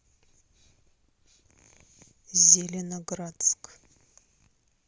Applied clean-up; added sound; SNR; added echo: none; none; none; none.